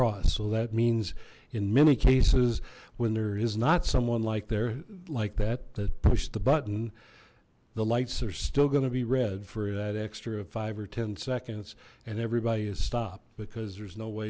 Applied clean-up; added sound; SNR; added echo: none; none; none; none.